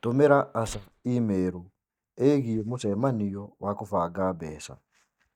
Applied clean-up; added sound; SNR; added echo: neural mask model DeepFilterNet 3.